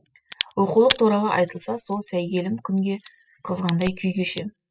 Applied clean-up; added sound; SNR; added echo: classical method spectral subtraction.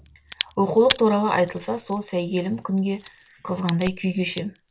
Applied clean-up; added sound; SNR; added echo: none; Crack; 13 dB; none.